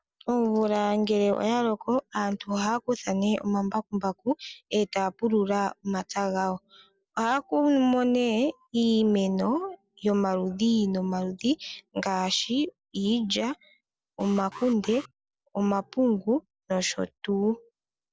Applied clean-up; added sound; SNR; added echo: neural separator model SepFormer DNS4.